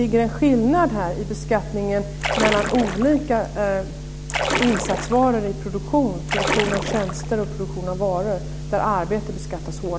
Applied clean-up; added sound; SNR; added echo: none; Splash, splatter; 4 dB; none.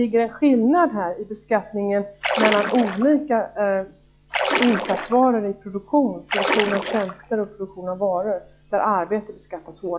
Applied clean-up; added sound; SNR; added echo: classical method log-MMSE.